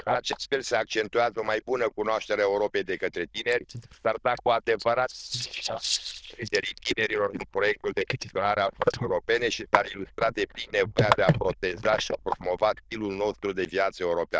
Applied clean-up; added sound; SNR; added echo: neural diffusion model UNIVERSE++.